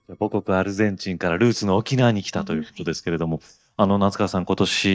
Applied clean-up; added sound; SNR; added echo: neural mask model DeepFilterNet 3.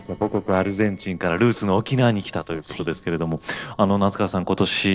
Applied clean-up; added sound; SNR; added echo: neural separator model SepFormer DNS4.